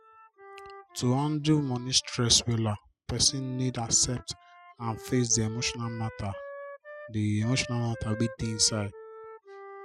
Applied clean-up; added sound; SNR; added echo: classical method spectral subtraction.